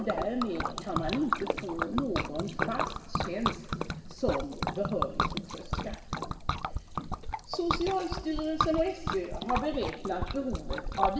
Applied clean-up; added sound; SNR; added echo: none; Liquid; 0 dB; reverberation time 2.2 s.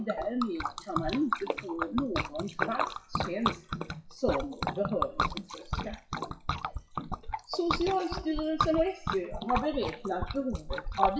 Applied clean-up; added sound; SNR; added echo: classical method WPE with log-MMSE.